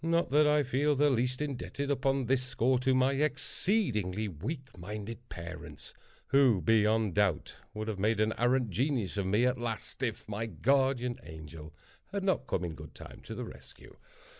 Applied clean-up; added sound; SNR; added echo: none; none; none; none.